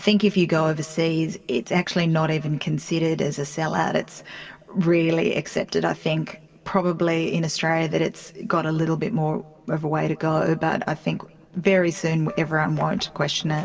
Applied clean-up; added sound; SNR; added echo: none; none; none; reverberation time 1.9 s.